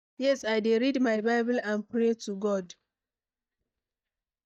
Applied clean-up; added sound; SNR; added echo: neural mask model DeepFilterNet 3.